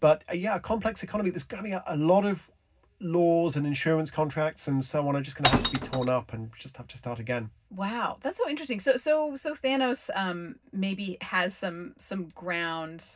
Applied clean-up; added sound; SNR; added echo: none; Glass; 0 dB; reverberation time 0.4 s.